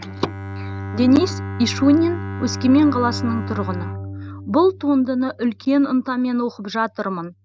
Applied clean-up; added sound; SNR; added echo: none; Bowed string instrument; 10 dB; none.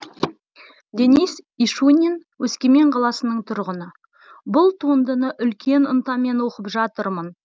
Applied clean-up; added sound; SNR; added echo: none; none; none; none.